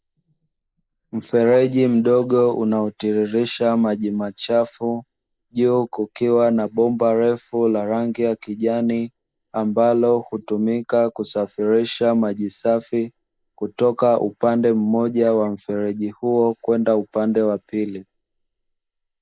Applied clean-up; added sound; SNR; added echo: neural mask model Resemble Enhance denoiser.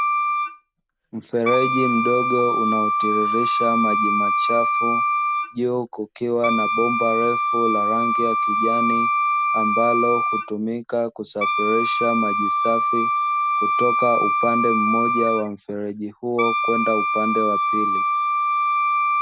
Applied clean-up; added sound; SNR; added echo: none; Wind instrument, woodwind instrument; -3 dB; none.